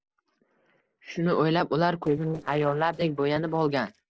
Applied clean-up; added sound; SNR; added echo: neural separator model SepFormer DNS4.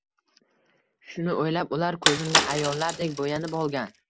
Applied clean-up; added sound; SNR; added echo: none; Bicycle; -1 dB; none.